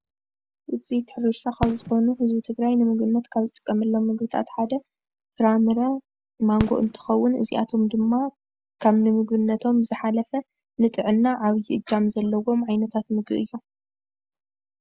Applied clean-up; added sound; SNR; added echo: none; Fireworks; 11 dB; none.